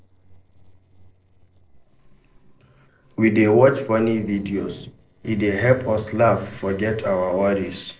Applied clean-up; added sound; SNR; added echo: neural separator model SepFormer DNS4.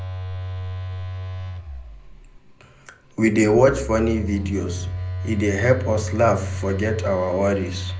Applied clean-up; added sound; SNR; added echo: none; Telephone; 6 dB; reverberation time 0.5 s.